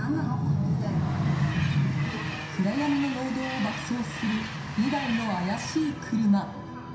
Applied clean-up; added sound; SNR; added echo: none; Train; 12 dB; reverberation time 0.7 s.